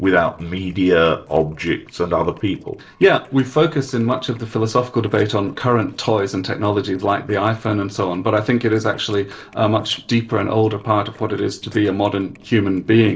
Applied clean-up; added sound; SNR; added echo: neural separator model SepFormer DNS4.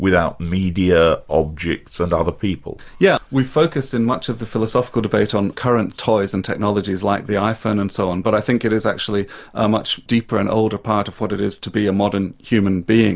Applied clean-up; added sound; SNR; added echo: none; none; none; none.